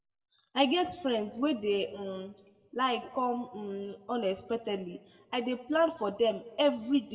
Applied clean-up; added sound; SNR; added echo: none; none; none; reverberation time 1.0 s.